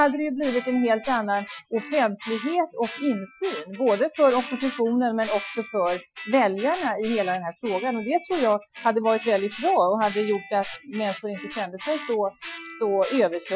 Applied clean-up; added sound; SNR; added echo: classical method Wiener filter.